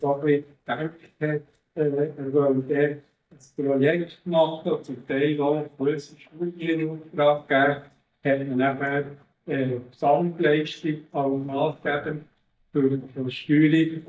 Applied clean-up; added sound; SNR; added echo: neural mask model DeepFilterNet 3.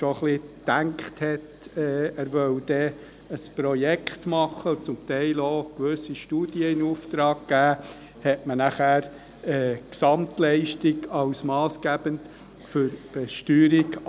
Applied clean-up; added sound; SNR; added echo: none; none; none; none.